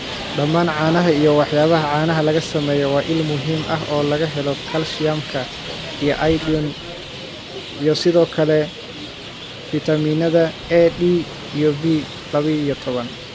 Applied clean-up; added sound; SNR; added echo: none; Traffic noise, roadway noise; 13 dB; none.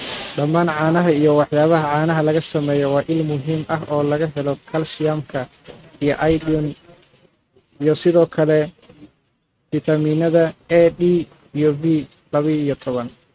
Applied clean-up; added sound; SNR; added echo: neural mask model RNNoise.